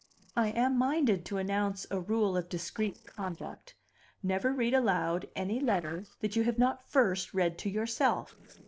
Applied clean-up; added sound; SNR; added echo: neural separator model SepFormer DNS4.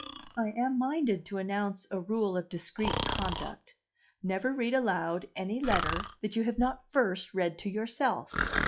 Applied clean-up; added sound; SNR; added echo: classical method log-MMSE.